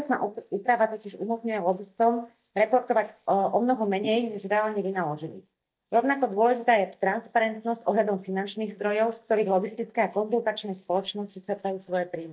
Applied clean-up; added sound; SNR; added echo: neural mask model DeepFilterNet 3.